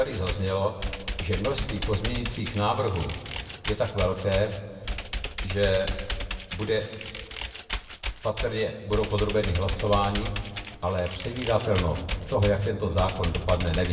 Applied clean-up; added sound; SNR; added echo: none; Computer keyboard; 6 dB; reverberation time 1.6 s.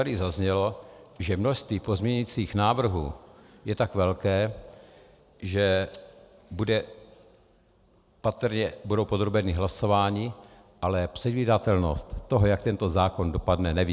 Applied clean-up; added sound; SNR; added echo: none; none; none; none.